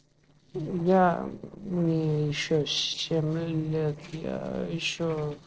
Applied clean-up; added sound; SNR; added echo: neural separator model SepFormer DNS4.